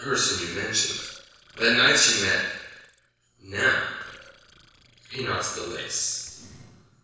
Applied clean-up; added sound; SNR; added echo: neural separator model SepFormer DNS4.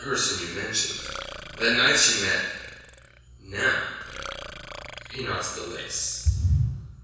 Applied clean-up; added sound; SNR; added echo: none; Burping, eructation; 15 dB; reverberation time 1.1 s.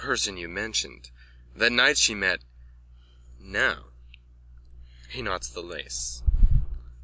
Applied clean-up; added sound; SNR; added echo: none; none; none; none.